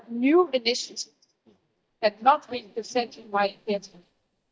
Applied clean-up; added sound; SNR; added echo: neural mask model DeepFilterNet 3.